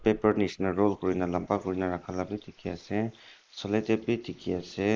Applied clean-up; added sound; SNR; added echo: neural mask model Resemble Enhance denoiser.